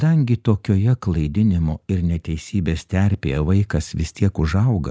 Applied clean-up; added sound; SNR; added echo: none; none; none; none.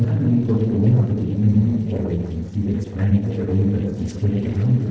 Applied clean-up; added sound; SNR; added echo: neural separator model SepFormer DNS4.